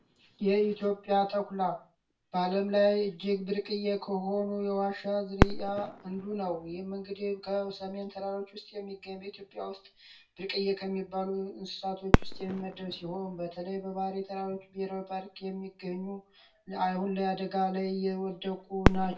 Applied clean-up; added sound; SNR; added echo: none; Fireworks; 3 dB; reverberation time 0.2 s.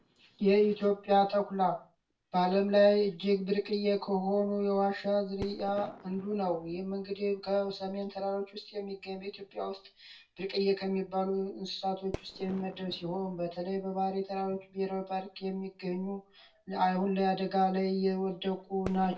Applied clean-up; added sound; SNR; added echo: neural separator model SepFormer DNS4.